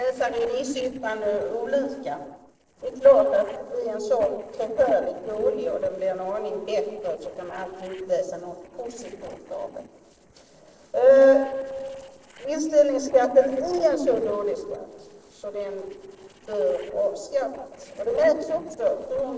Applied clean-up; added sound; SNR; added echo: neural separator model SepFormer DNS4.